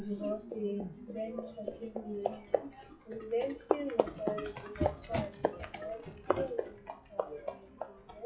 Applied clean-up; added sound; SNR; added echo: classical method WPE with log-MMSE.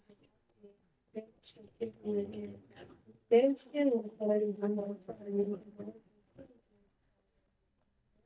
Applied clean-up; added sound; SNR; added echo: neural mask model DeepFilterNet 3.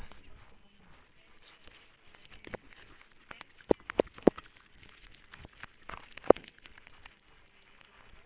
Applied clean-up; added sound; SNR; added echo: neural separator model SepFormer WHAMR!.